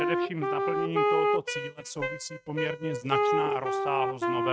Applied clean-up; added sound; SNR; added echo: neural mask model RNNoise.